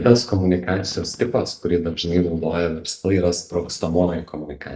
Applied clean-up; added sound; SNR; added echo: neural mask model DeepFilterNet 3.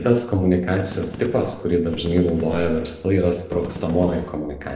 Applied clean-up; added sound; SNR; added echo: none; Gunshot, gunfire; 14 dB; reverberation time 0.8 s.